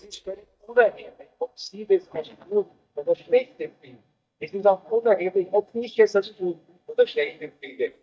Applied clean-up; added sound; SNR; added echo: neural mask model DeepFilterNet 3.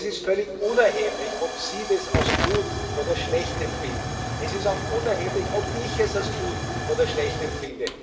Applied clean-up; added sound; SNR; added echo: none; Tick / Hiss / Explosion / Fire; 3 dB; reverberation time 2.7 s.